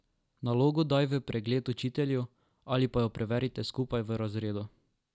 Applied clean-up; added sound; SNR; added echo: none; none; none; none.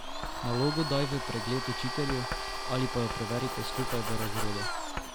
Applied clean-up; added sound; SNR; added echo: none; Domestic sounds, home sounds + Writing; 1 dB; none.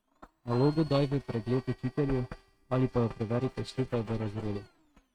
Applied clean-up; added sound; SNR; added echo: neural mask model RNNoise.